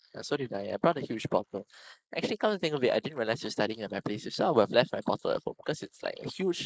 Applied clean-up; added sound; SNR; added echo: neural mask model Resemble Enhance denoiser.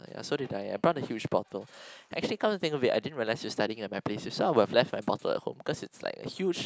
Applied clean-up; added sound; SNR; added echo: none; none; none; none.